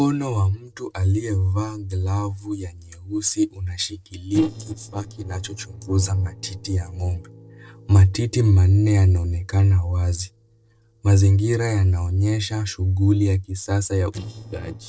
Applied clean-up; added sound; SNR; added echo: neural separator model SepFormer DNS4.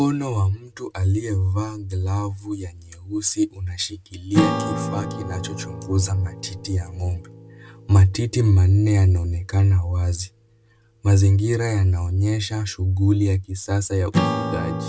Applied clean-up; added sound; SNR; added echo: none; Acoustic guitar / Strum; 10 dB; none.